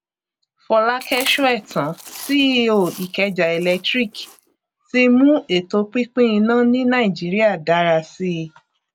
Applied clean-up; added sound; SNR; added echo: none; Chewing, mastication; 19 dB; none.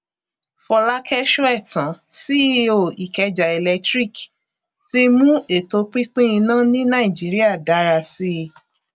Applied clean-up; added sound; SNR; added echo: none; none; none; none.